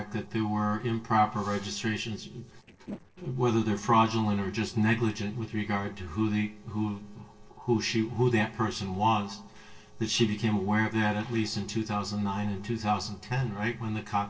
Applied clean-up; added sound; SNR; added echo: neural separator model SepFormer DNS4.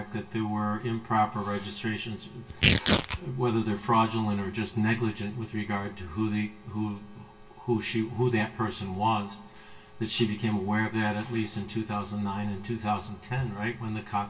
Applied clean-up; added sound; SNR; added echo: none; Tearing; -1 dB; reverberation time 0.2 s.